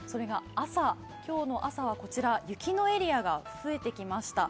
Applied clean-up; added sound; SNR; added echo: none; none; none; none.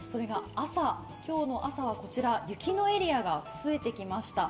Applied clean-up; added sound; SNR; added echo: none; Bowed string instrument; 19 dB; reverberation time 2.9 s.